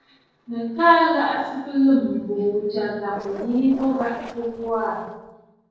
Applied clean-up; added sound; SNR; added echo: neural separator model SepFormer DNS4.